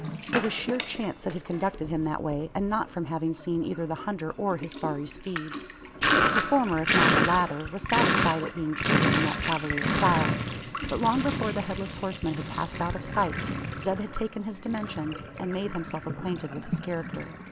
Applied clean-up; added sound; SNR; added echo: none; Sink (filling or washing); 0 dB; none.